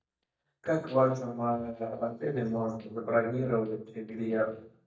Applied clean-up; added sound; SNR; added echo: neural mask model DeepFilterNet 3.